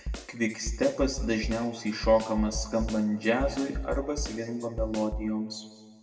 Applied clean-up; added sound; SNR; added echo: none; Snare drum; 7 dB; reverberation time 1.4 s.